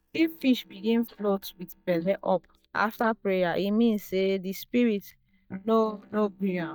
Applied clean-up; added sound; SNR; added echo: neural mask model DeepFilterNet 3.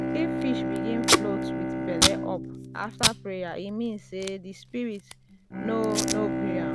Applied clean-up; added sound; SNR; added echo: none; Packing tape, duct tape + Bowed string instrument; -4 dB; none.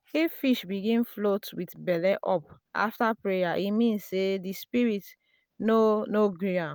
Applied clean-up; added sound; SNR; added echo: none; none; none; none.